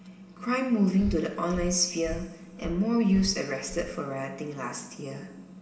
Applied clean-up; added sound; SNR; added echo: none; Breathing; 11 dB; reverberation time 1.1 s.